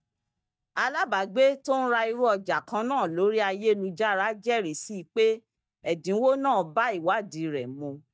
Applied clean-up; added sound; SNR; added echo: neural mask model DeepFilterNet 3.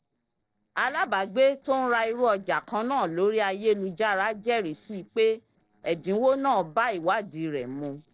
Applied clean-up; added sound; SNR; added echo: neural separator model SepFormer DNS4.